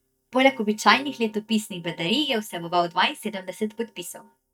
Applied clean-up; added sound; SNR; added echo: neural mask model DeepFilterNet 3.